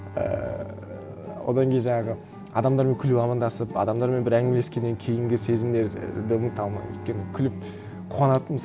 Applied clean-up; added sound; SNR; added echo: none; Bowed string instrument; 18 dB; none.